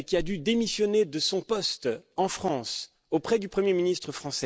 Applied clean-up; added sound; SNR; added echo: none; none; none; none.